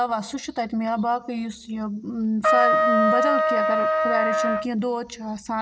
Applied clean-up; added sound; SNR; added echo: none; Trumpet; -5 dB; none.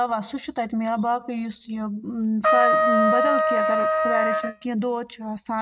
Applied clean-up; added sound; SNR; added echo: neural mask model RNNoise.